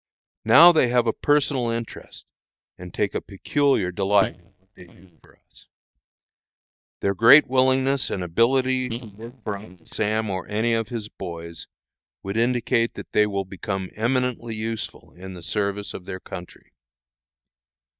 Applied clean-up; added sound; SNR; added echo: neural mask model DeepFilterNet 3.